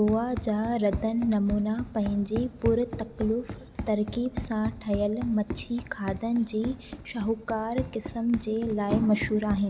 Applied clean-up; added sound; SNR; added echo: none; Run; 10 dB; none.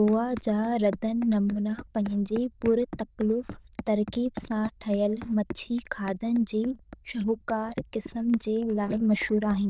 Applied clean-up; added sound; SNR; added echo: neural diffusion model UNIVERSE++.